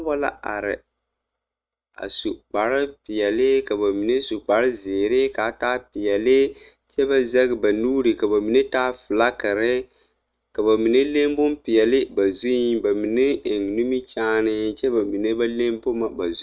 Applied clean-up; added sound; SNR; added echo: neural mask model RNNoise.